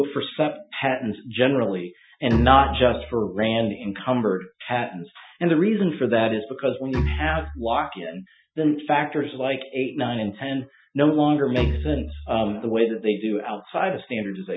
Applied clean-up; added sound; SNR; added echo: classical method Wiener filter.